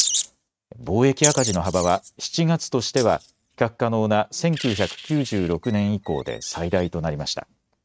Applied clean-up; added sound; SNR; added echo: neural mask model RNNoise.